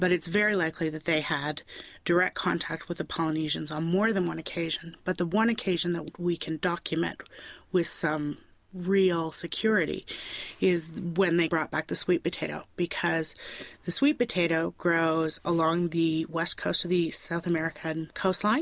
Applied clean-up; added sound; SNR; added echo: none; none; none; none.